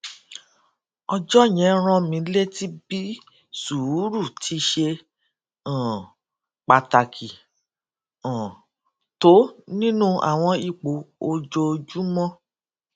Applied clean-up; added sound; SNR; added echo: none; none; none; none.